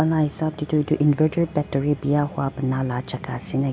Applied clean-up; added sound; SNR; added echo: none; none; none; none.